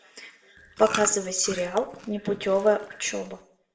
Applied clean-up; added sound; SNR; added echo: none; Chewing, mastication; 12 dB; reverberation time 0.4 s.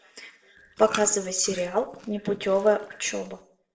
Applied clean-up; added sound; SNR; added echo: neural separator model SepFormer DNS4.